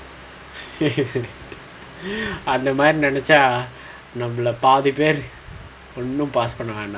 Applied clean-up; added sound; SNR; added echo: none; none; none; none.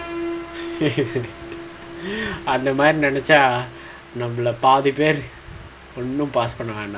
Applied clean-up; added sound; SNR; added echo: none; Piano; 15 dB; none.